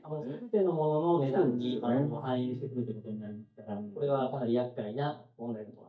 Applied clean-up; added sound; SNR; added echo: neural mask model DeepFilterNet 3.